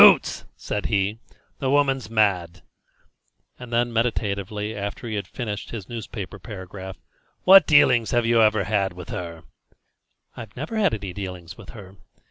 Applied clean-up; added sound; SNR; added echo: none; none; none; none.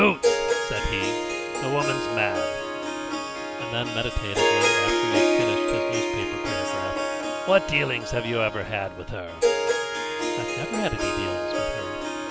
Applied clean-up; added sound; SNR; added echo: none; Harp; -3 dB; none.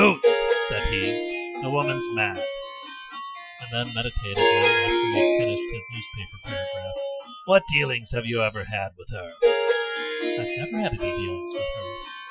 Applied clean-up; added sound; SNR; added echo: classical method Wiener filter.